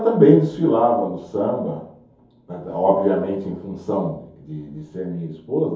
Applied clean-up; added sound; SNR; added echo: none; none; none; reverberation time 0.6 s.